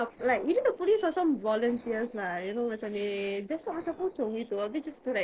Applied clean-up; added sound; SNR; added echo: neural separator model SepFormer DNS4.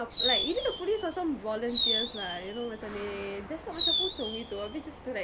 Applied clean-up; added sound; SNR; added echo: none; Fireworks; -3 dB; none.